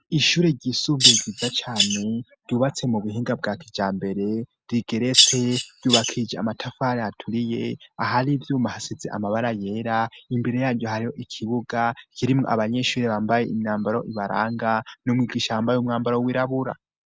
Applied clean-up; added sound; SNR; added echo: none; Bird vocalization, bird call, bird song; -3 dB; none.